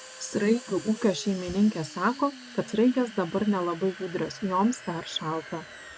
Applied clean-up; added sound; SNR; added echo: none; Domestic sounds, home sounds; 17 dB; none.